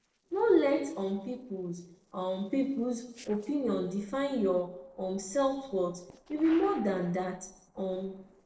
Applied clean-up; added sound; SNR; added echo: neural separator model SepFormer DNS4.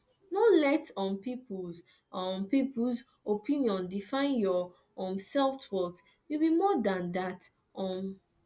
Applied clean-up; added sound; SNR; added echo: none; none; none; none.